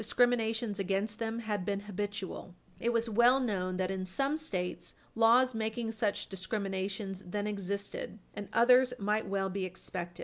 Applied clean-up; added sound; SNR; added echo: none; none; none; none.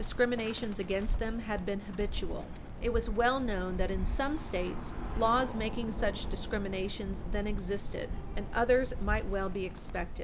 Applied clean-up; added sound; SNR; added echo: none; Bird; 2 dB; none.